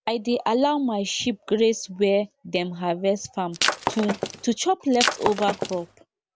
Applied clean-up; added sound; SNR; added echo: none; Shatter; 3 dB; none.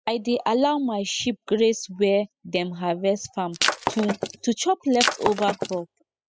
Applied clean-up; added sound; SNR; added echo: classical method spectral subtraction.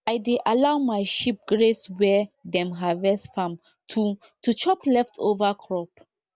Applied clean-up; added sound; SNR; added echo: none; none; none; none.